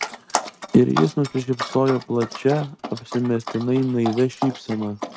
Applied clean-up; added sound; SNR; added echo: neural mask model RNNoise.